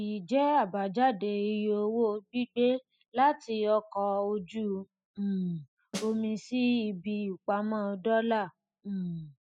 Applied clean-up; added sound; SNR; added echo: classical method spectral subtraction.